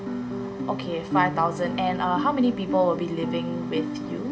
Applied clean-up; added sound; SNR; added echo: none; Guitar; 4 dB; reverberation time 0.5 s.